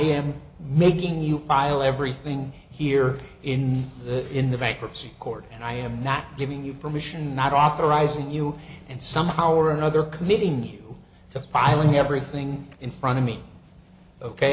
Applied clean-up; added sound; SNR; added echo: none; none; none; none.